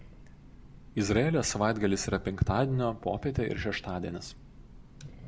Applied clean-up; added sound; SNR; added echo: none; Train; 18 dB; none.